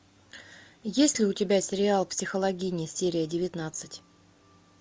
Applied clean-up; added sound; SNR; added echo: none; none; none; none.